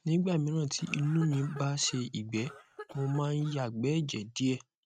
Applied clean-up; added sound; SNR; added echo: neural mask model RNNoise.